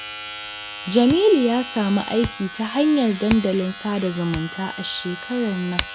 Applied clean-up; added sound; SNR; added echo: none; Domestic sounds, home sounds + Hands; 11 dB; none.